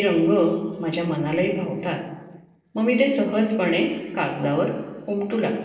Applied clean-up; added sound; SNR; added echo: neural separator model SepFormer DNS4.